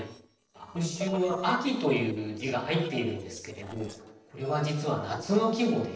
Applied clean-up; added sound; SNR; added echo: neural separator model SepFormer DNS4.